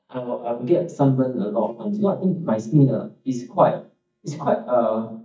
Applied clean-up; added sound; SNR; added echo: neural mask model DeepFilterNet 3.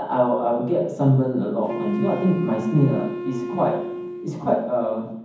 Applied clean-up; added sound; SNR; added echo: none; Wind instrument, woodwind instrument; 9 dB; reverberation time 1.2 s.